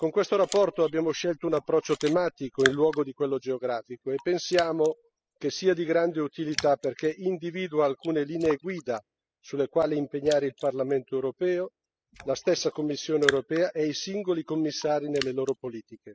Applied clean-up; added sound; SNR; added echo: classical method spectral subtraction.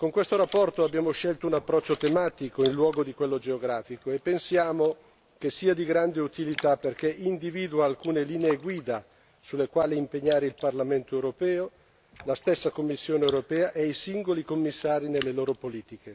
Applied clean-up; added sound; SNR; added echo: neural mask model Resemble Enhance denoiser.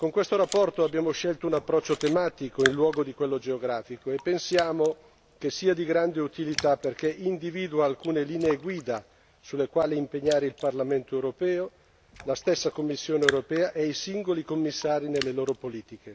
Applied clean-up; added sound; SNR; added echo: none; Raindrop + Camera; 14 dB; none.